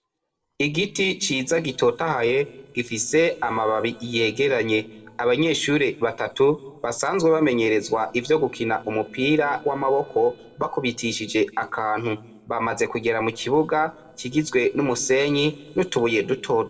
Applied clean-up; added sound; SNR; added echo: neural separator model SepFormer DNS4.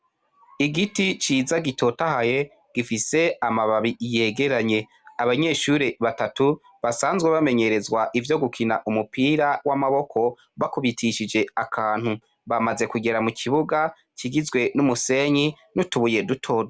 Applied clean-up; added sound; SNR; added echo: none; none; none; none.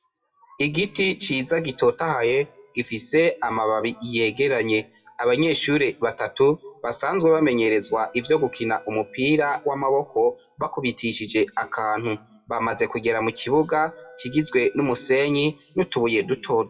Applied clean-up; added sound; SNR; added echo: classical method WPE with log-MMSE.